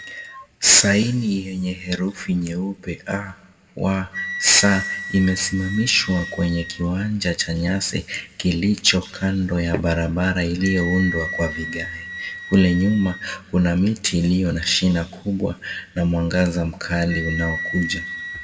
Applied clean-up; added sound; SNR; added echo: none; Wind instrument, woodwind instrument; 13 dB; reverberation time 0.9 s.